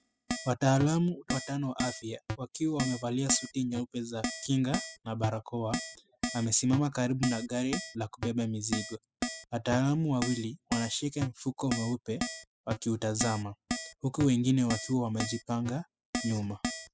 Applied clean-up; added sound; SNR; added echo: classical method spectral subtraction.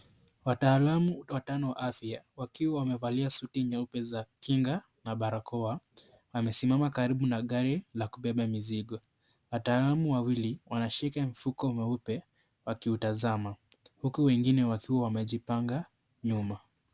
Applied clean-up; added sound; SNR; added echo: none; none; none; none.